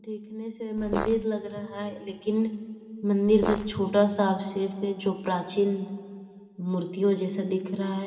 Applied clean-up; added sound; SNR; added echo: none; Fart; 4 dB; reverberation time 2.1 s.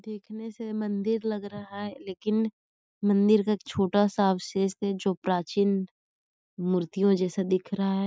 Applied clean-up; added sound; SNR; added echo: none; none; none; none.